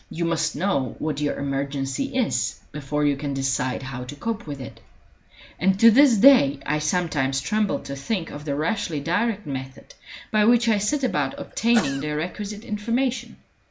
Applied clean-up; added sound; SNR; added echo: none; Sneeze / Cough; 13 dB; none.